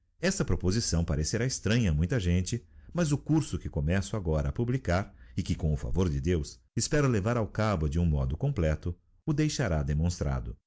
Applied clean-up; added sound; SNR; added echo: none; none; none; none.